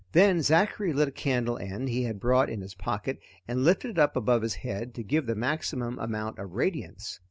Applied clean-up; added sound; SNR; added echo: none; none; none; none.